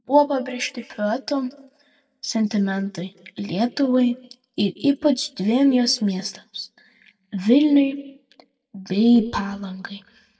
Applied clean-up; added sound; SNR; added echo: neural mask model DeepFilterNet 3.